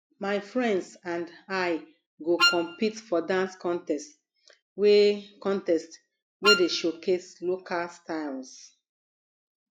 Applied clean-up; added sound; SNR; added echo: classical method log-MMSE.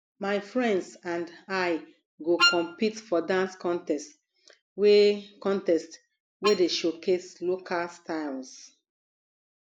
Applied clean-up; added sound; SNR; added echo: neural mask model Resemble Enhance denoiser.